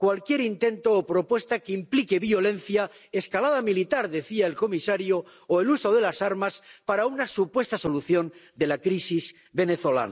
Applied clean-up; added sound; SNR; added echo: none; none; none; none.